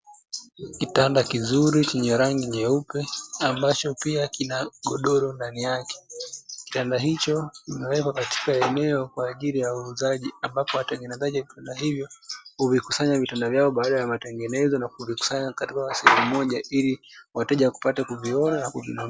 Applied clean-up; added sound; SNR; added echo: none; none; none; none.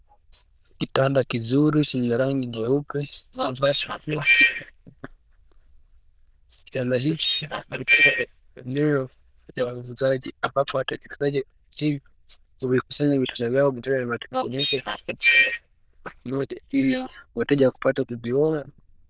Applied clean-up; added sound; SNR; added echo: neural diffusion model UNIVERSE++.